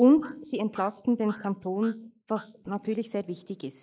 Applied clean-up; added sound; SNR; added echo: neural mask model Resemble Enhance denoiser.